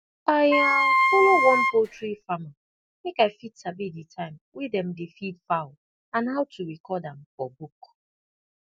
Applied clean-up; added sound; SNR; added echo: none; Wind instrument, woodwind instrument; -5 dB; none.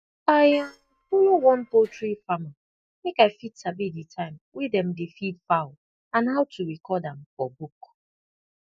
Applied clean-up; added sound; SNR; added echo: neural mask model DeepFilterNet 3.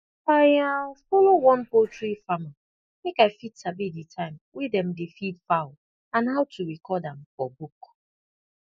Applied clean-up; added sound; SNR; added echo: neural mask model Resemble Enhance denoiser.